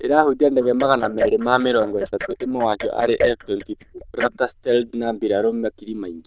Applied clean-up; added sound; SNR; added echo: neural diffusion model UNIVERSE++.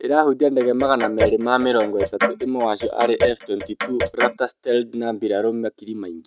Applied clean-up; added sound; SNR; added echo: neural mask model RNNoise.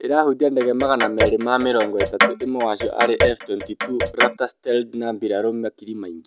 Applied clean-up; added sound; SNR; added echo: none; Clock; 2 dB; none.